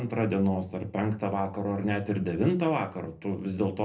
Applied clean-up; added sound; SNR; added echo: none; none; none; reverberation time 0.3 s.